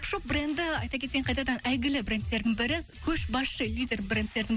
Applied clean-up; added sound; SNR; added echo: none; none; none; none.